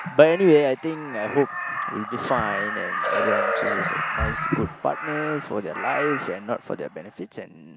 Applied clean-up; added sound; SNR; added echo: none; Crow; 4 dB; none.